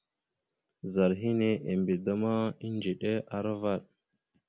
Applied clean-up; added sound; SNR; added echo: none; none; none; none.